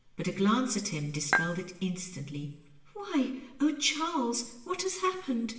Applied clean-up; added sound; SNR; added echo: none; Dishes, pots, and pans / Chink, clink; -1 dB; reverberation time 0.8 s.